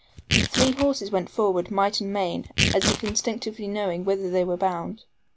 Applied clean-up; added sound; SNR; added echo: none; Tearing; 4 dB; none.